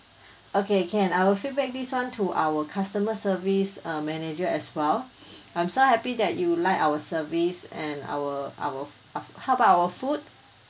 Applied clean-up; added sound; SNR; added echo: none; none; none; none.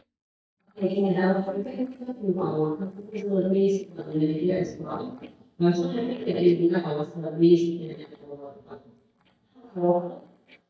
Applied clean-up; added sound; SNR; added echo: neural mask model DeepFilterNet 3.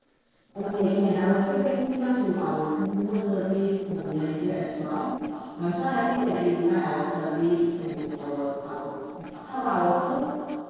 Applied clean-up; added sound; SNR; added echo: neural separator model SepFormer DNS4.